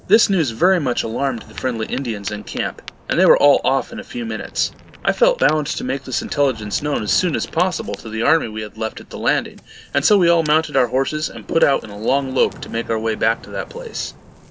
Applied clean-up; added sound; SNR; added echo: none; Ocean; 19 dB; none.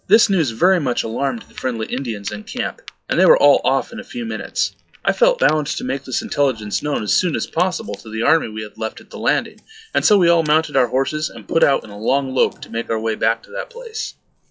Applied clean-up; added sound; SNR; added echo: classical method log-MMSE.